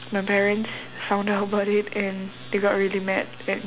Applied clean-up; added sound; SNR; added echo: none; none; none; none.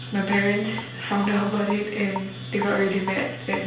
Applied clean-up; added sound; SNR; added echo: none; Raindrop / Drip; 14 dB; reverberation time 0.5 s.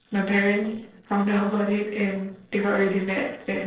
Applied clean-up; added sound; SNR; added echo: neural separator model SepFormer DNS4.